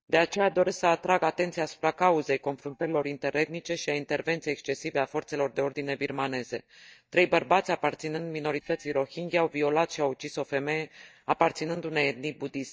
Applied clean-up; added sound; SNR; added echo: neural mask model DeepFilterNet 3.